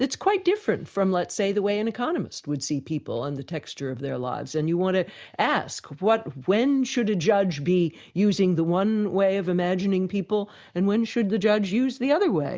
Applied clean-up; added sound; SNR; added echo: none; none; none; none.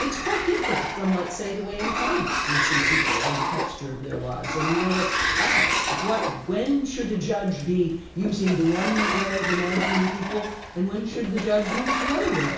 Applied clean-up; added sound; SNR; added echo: none; Sliding door; 1 dB; reverberation time 0.6 s.